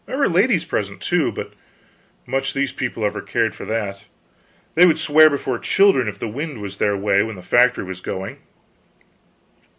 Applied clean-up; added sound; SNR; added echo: none; none; none; none.